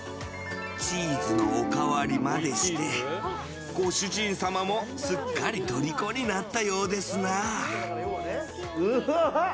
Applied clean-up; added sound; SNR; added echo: none; none; none; none.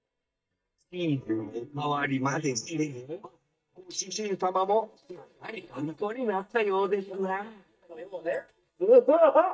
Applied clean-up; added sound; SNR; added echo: neural mask model DeepFilterNet 3.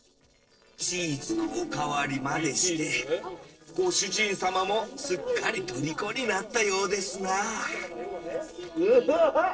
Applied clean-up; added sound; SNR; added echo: neural separator model SepFormer DNS4.